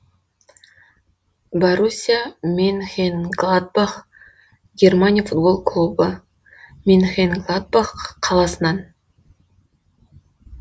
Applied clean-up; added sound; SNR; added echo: none; none; none; none.